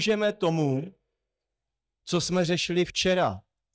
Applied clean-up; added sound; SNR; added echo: neural mask model DeepFilterNet 3.